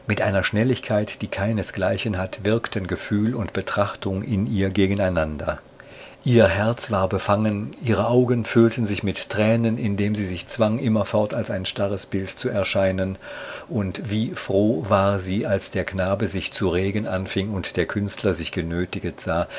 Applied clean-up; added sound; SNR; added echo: none; none; none; none.